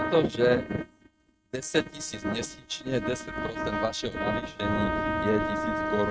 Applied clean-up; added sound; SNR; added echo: neural mask model RNNoise.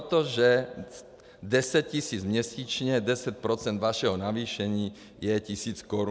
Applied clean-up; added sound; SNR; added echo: none; none; none; none.